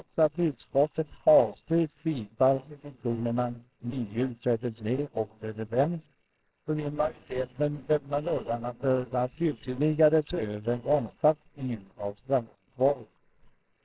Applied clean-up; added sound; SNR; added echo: neural separator model SepFormer WHAMR!.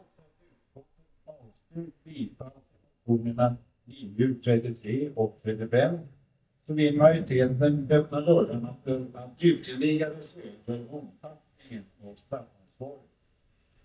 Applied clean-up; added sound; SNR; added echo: neural mask model DeepFilterNet 3.